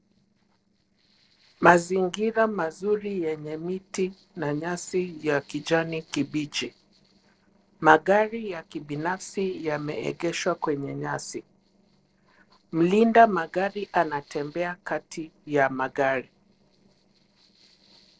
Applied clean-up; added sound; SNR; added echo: neural separator model SepFormer DNS4.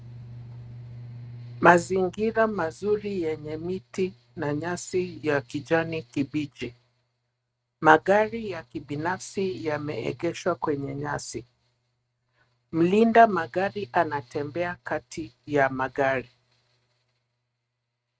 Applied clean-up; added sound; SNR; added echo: neural mask model RNNoise.